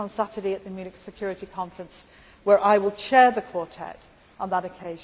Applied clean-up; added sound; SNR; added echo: none; none; none; none.